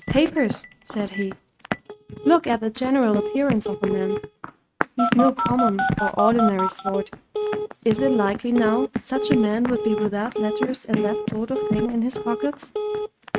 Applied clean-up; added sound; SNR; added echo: neural mask model RNNoise.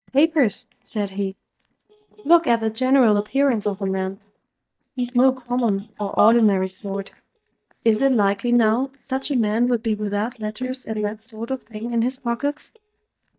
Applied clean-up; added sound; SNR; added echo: neural mask model DeepFilterNet 3.